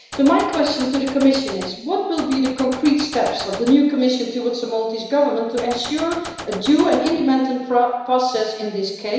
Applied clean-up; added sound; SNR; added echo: none; Gunshot, gunfire; 14 dB; reverberation time 1.0 s.